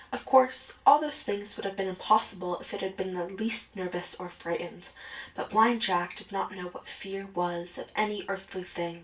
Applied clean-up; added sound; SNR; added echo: none; none; none; reverberation time 0.2 s.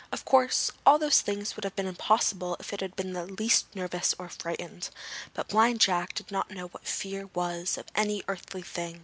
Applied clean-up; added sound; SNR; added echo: none; none; none; none.